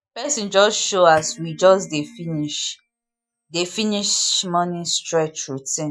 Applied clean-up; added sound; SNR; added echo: classical method Wiener filter.